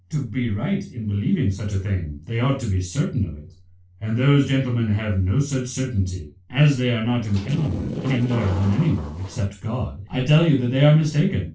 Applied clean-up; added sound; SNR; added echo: neural separator model SepFormer DNS4.